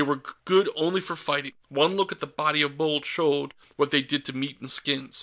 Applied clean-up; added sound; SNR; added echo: none; none; none; none.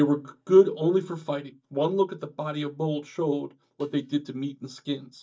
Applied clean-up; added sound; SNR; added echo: neural mask model DeepFilterNet 3.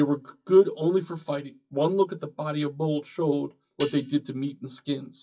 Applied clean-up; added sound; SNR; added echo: classical method WPE with log-MMSE.